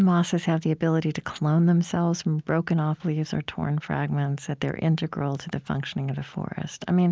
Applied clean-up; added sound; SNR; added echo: none; none; none; none.